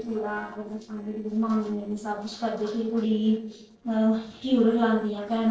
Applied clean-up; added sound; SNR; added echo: neural separator model SepFormer DNS4.